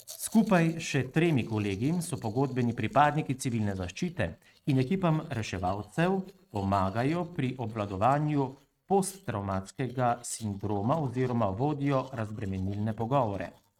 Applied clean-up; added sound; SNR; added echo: neural mask model RNNoise.